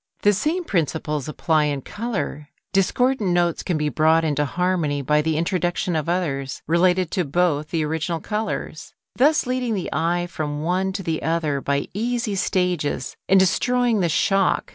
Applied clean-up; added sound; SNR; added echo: none; none; none; none.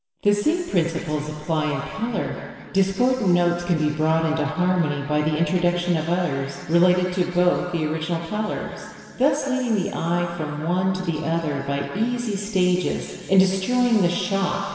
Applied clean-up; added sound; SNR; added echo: none; none; none; reverberation time 2.2 s.